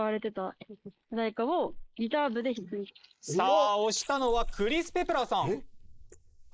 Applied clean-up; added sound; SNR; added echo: neural mask model Resemble Enhance denoiser.